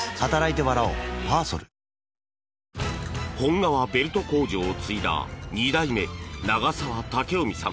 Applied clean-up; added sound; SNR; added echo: none; none; none; none.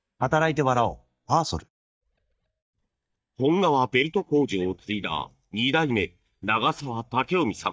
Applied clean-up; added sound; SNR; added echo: neural mask model DeepFilterNet 3.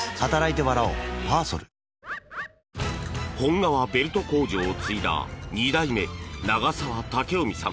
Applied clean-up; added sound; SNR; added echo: none; Bird; 11 dB; none.